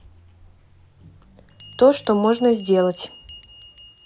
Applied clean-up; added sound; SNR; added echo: none; Bell; 15 dB; none.